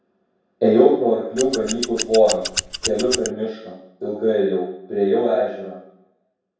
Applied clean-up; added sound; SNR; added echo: none; Scissors; 7 dB; reverberation time 0.7 s.